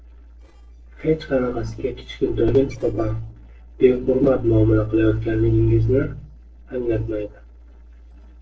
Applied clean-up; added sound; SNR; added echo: neural separator model SepFormer DNS4.